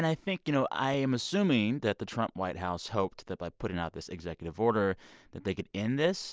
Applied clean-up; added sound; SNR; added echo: none; none; none; none.